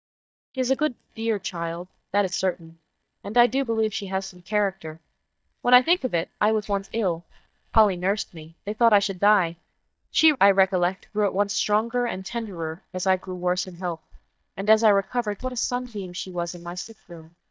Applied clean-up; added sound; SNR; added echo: neural mask model DeepFilterNet 3.